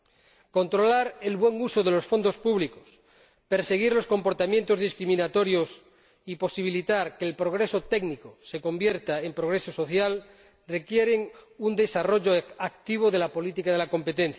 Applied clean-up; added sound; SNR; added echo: none; none; none; none.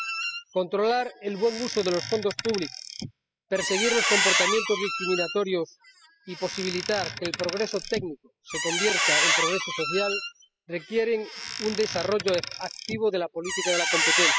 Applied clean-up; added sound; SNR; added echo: classical method spectral subtraction.